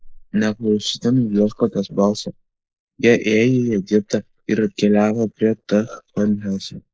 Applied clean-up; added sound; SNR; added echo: neural mask model Resemble Enhance denoiser.